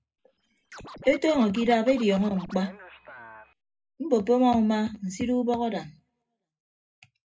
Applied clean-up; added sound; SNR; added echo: none; Scratching (performance technique); 19 dB; reverberation time 0.2 s.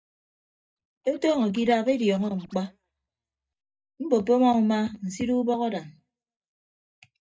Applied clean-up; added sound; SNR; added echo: neural mask model DeepFilterNet 3.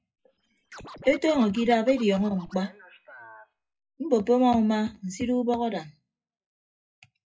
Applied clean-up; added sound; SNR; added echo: classical method WPE with log-MMSE.